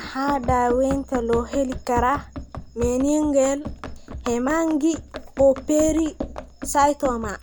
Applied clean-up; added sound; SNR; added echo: none; Run; 11 dB; none.